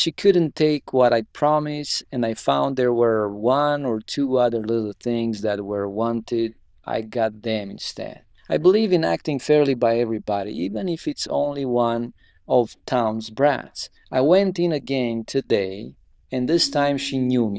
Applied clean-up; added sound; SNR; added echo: neural diffusion model UNIVERSE++.